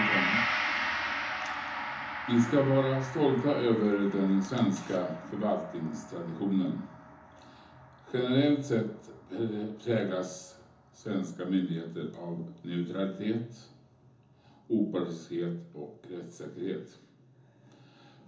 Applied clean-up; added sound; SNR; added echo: none; Gong; 8 dB; reverberation time 0.7 s.